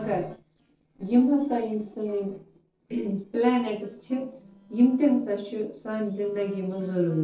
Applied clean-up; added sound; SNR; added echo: neural separator model SepFormer DNS4.